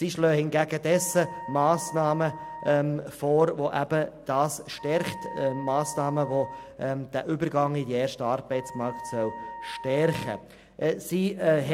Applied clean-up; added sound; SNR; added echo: none; Wind instrument, woodwind instrument; 15 dB; none.